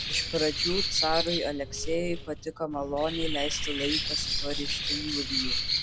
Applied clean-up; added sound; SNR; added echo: none; Bird; -1 dB; none.